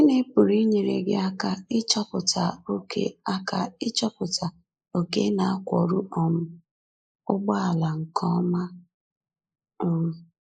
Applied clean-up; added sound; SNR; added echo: neural mask model Resemble Enhance denoiser.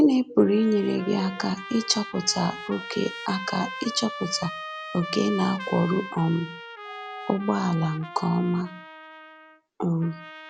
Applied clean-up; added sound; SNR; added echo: none; Trumpet; 12 dB; none.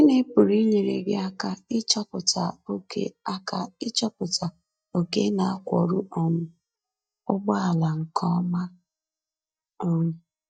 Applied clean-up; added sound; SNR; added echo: neural mask model DeepFilterNet 3.